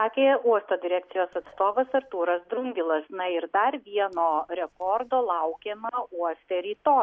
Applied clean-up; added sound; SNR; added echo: none; none; none; none.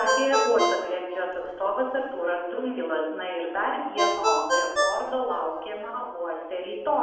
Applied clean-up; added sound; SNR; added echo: none; Ringtone; 2 dB; reverberation time 0.7 s.